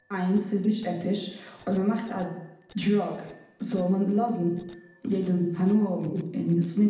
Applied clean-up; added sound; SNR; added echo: none; Bicycle bell; 19 dB; reverberation time 0.8 s.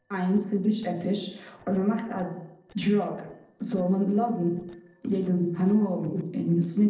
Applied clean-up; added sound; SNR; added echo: neural separator model SepFormer DNS4.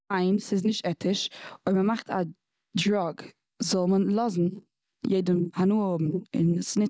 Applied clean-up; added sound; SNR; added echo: none; none; none; none.